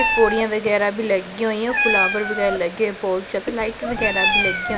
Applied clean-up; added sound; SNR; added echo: none; Meow; 2 dB; none.